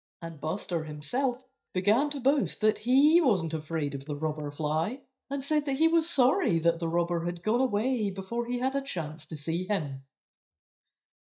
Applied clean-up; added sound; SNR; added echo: neural mask model DeepFilterNet 3.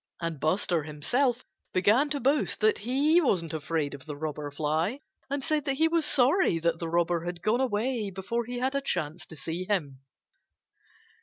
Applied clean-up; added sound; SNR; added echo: none; none; none; none.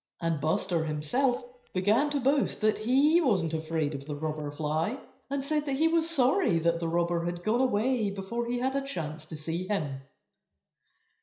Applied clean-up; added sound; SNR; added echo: neural separator model SepFormer DNS4.